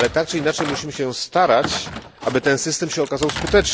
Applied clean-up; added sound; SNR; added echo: none; Thump, thud; 10 dB; none.